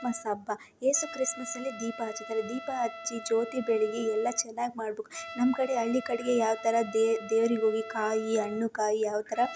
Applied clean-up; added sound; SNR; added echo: none; Trumpet; 14 dB; none.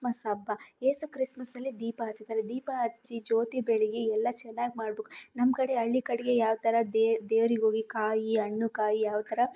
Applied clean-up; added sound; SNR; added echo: neural mask model Resemble Enhance denoiser.